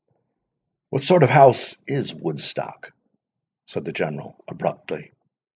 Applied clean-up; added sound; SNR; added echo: neural mask model Resemble Enhance denoiser.